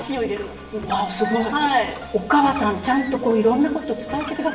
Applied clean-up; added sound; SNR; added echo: none; Car; 18 dB; reverberation time 0.8 s.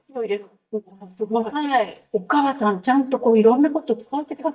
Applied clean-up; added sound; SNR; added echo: neural mask model DeepFilterNet 3.